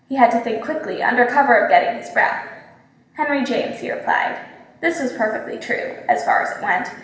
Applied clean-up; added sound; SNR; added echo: none; none; none; reverberation time 1.0 s.